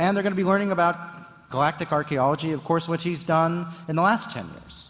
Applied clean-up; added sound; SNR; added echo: none; none; none; none.